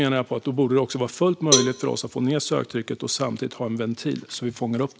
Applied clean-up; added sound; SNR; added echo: none; Cowbell; 3 dB; none.